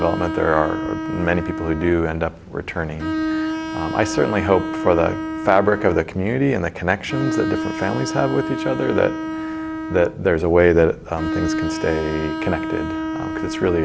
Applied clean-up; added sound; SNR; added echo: none; Bowed string instrument; 5 dB; none.